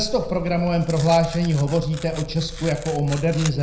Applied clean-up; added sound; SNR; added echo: none; Tearing; 13 dB; reverberation time 0.4 s.